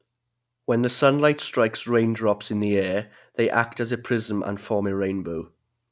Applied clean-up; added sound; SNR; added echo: none; none; none; none.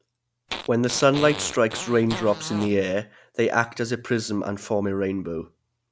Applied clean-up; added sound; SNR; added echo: none; Fart; 11 dB; none.